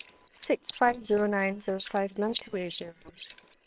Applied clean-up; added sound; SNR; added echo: neural separator model SepFormer WHAM!.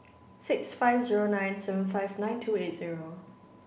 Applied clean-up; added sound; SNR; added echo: none; none; none; none.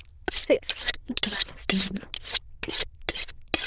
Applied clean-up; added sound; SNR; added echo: neural diffusion model UNIVERSE++.